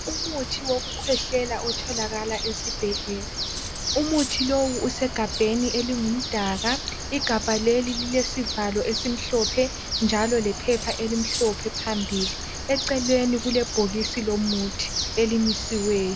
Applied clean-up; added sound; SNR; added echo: none; Cutlery, silverware + Bird; 5 dB; none.